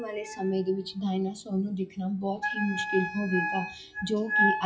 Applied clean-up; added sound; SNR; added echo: classical method WPE with log-MMSE.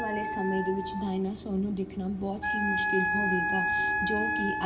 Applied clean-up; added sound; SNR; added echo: none; Wind instrument, woodwind instrument; -1 dB; reverberation time 0.9 s.